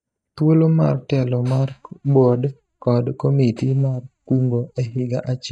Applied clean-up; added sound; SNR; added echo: neural mask model DeepFilterNet 3.